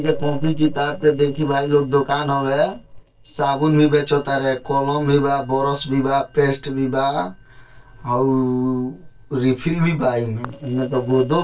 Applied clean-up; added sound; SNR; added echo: neural separator model SepFormer DNS4.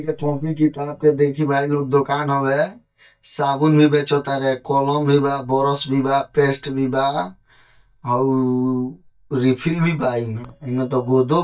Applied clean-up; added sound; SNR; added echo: neural mask model DeepFilterNet 3.